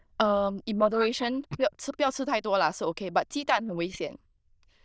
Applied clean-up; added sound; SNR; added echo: neural diffusion model UNIVERSE++.